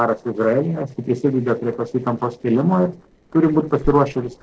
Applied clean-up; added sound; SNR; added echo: neural separator model SepFormer DNS4.